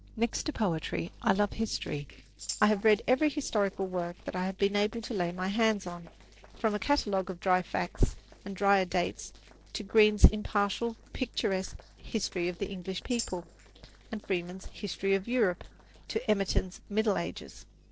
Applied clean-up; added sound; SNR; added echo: neural separator model SepFormer DNS4.